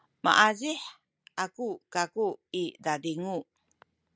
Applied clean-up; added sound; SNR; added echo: none; none; none; none.